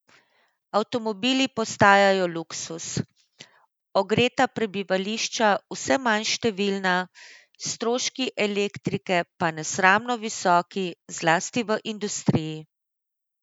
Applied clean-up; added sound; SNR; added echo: none; none; none; none.